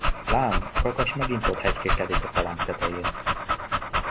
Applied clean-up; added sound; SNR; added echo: none; Dog; -3 dB; none.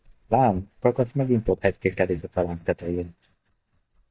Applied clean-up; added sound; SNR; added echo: neural mask model DeepFilterNet 3.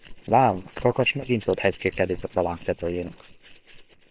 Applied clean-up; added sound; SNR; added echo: neural separator model SepFormer WHAM!.